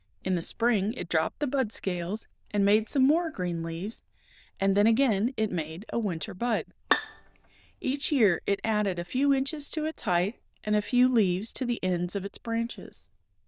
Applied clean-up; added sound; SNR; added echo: neural diffusion model UNIVERSE++.